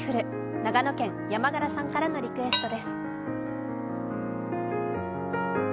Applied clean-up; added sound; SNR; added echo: none; Dishes, pots, and pans; 10 dB; none.